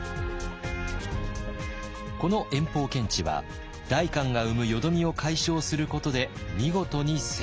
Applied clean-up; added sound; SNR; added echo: none; none; none; none.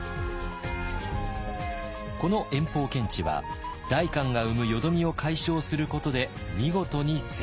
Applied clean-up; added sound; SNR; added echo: none; Motor vehicle (road) / Siren; 15 dB; none.